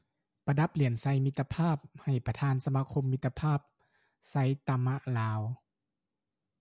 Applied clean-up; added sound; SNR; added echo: none; none; none; none.